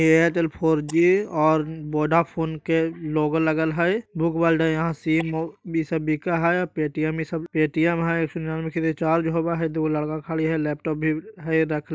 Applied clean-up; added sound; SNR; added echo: neural mask model DeepFilterNet 3.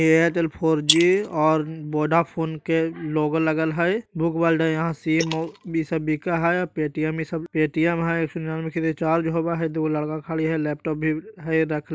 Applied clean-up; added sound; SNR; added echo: neural mask model Resemble Enhance denoiser.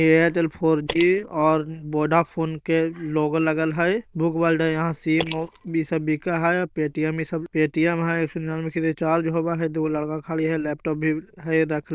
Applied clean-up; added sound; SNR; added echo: neural diffusion model UNIVERSE++.